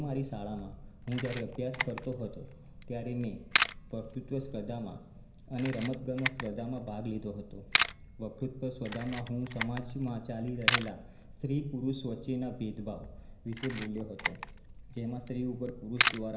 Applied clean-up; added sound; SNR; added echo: none; Camera; -3 dB; reverberation time 0.5 s.